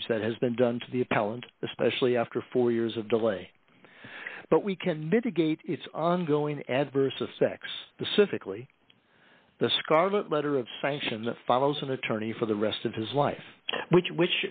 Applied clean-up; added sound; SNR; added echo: none; none; none; none.